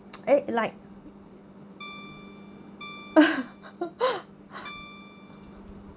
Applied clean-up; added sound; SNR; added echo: none; Guitar; 17 dB; none.